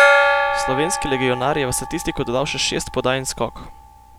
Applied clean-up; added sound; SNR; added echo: none; Gong; -2 dB; none.